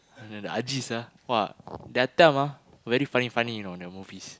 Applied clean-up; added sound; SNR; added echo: none; none; none; none.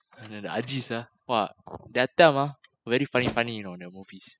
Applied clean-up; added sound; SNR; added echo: classical method spectral subtraction.